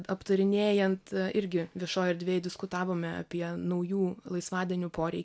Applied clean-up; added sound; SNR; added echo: none; none; none; none.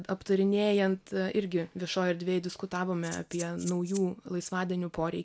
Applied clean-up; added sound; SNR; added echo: none; Rattle (instrument); 15 dB; none.